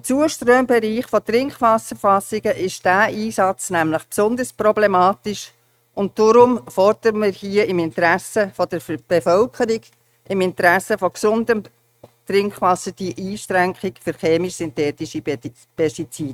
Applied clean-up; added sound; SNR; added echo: neural mask model RNNoise.